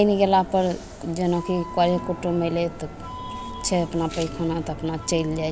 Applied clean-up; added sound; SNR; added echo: none; Wind instrument, woodwind instrument; 18 dB; none.